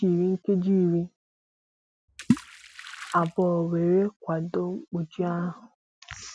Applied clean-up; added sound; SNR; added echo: none; Water / Splash, splatter; 5 dB; none.